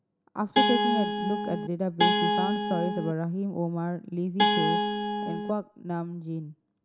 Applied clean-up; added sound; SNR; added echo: none; Guitar; -5 dB; none.